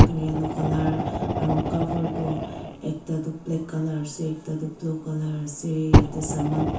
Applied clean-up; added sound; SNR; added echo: none; Fire; -3 dB; reverberation time 0.9 s.